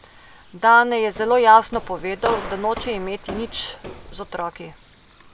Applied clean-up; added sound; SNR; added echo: none; Walk, footsteps; 13 dB; none.